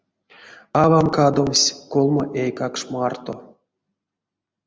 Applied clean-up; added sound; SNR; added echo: none; none; none; none.